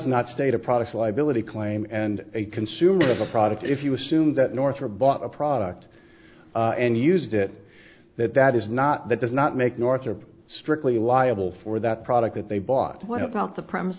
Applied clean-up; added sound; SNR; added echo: none; none; none; none.